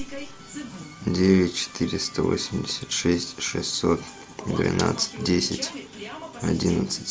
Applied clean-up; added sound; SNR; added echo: none; none; none; none.